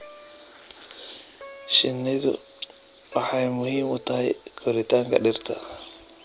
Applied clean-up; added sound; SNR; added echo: none; Plucked string instrument; 20 dB; none.